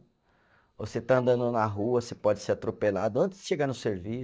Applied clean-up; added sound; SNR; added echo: neural mask model DeepFilterNet 3.